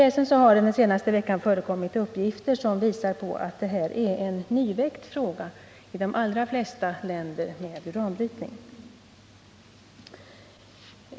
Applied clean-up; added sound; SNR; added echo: none; none; none; none.